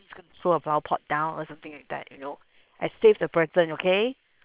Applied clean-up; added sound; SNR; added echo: neural separator model SepFormer WHAM!.